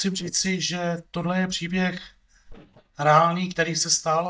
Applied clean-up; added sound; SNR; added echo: neural mask model DeepFilterNet 3.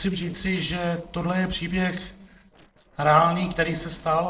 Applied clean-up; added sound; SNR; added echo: neural separator model SepFormer DNS4.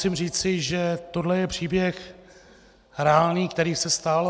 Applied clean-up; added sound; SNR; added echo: none; none; none; none.